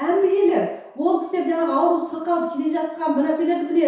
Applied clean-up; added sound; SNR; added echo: none; none; none; reverberation time 0.7 s.